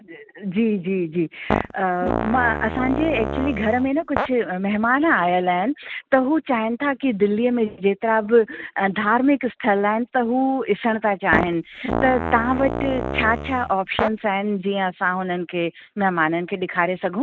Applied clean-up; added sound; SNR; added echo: none; Fart; 5 dB; none.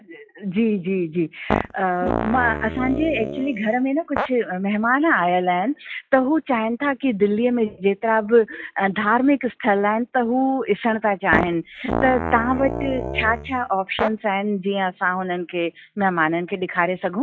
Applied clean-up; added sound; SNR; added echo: classical method log-MMSE.